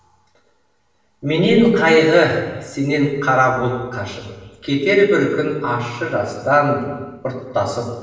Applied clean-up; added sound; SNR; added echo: none; none; none; reverberation time 1.1 s.